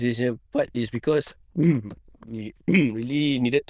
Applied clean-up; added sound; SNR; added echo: neural diffusion model UNIVERSE++.